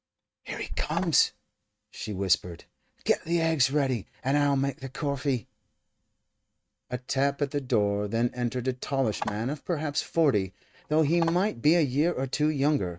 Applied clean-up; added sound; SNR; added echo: neural mask model RNNoise.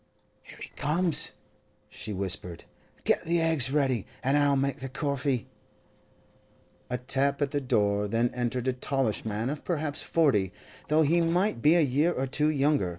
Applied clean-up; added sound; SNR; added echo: neural separator model SepFormer DNS4.